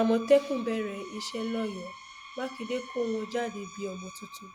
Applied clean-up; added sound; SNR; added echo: none; Screech; 14 dB; none.